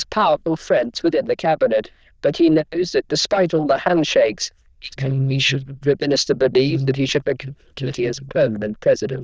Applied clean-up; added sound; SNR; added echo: neural diffusion model UNIVERSE++.